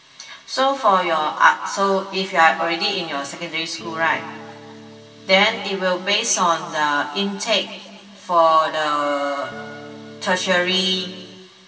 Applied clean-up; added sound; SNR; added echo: none; Electric guitar / Strum; 18 dB; reverberation time 1.9 s.